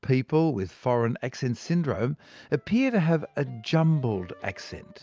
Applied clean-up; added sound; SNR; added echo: none; none; none; none.